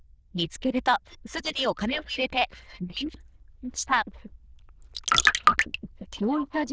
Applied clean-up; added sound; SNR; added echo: neural diffusion model UNIVERSE++.